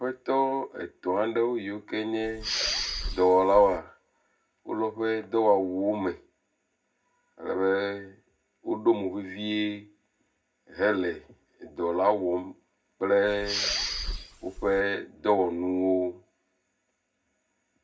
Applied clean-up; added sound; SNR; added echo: none; Respiratory sounds; 4 dB; reverberation time 0.4 s.